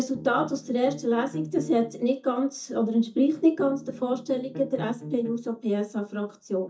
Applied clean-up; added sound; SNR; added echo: neural mask model DeepFilterNet 3.